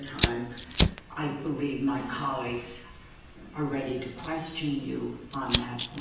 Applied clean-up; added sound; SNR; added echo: none; Fire; -1 dB; reverberation time 0.9 s.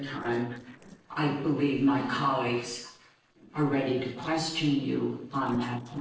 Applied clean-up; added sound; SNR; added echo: neural separator model SepFormer DNS4.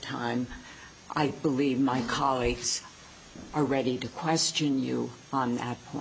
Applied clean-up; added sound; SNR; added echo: none; none; none; none.